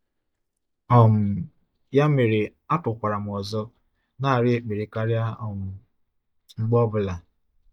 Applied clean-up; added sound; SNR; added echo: neural mask model DeepFilterNet 3.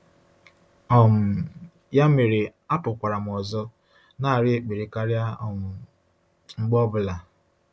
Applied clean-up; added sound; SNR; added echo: none; none; none; none.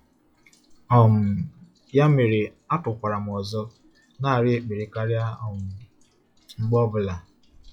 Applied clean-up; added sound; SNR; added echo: classical method log-MMSE.